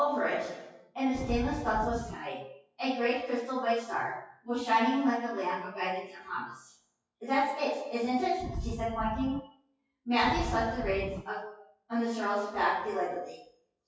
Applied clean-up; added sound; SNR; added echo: classical method WPE with log-MMSE.